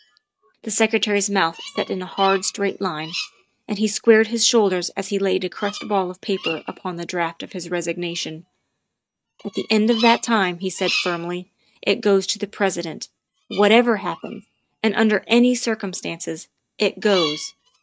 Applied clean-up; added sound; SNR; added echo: neural mask model RNNoise.